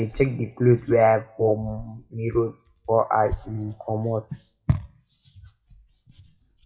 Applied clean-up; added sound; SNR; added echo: classical method WPE with log-MMSE.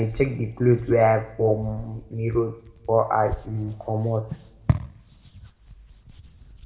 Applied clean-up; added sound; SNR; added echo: none; Hands; 17 dB; reverberation time 0.8 s.